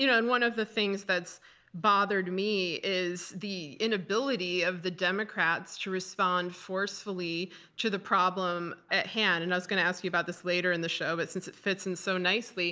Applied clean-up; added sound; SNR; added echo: none; none; none; none.